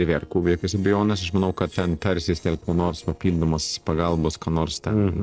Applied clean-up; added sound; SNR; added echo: neural separator model SepFormer DNS4.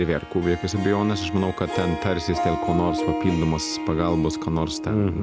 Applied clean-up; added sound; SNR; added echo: none; Harp; 5 dB; none.